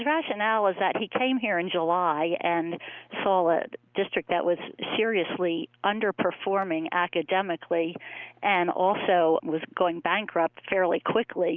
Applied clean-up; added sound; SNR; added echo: none; none; none; none.